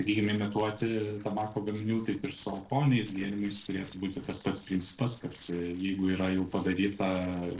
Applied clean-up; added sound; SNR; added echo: neural separator model SepFormer DNS4.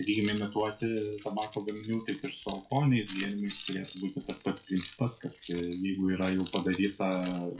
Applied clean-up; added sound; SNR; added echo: classical method WPE with log-MMSE.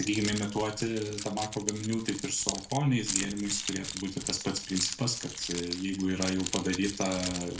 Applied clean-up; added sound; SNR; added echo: none; Keys jangling; 6 dB; reverberation time 0.4 s.